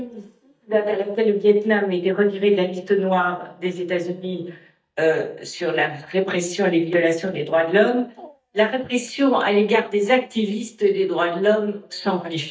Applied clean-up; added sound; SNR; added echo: neural mask model DeepFilterNet 3.